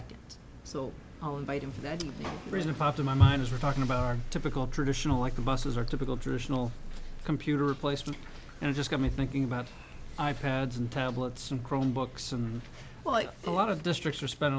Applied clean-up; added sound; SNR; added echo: none; none; none; none.